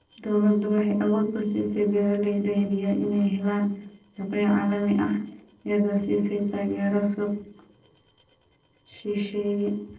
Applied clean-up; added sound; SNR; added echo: neural separator model SepFormer DNS4.